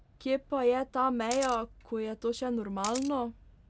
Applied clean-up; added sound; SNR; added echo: none; Camera; 15 dB; none.